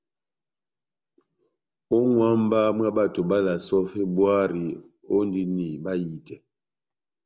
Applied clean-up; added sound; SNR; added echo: none; none; none; none.